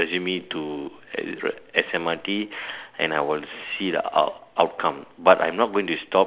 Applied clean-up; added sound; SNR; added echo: none; none; none; none.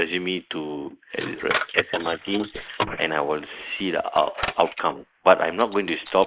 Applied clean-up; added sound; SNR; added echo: neural mask model Resemble Enhance denoiser.